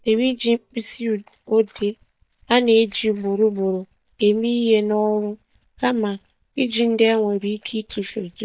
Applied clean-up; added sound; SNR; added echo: neural mask model DeepFilterNet 3.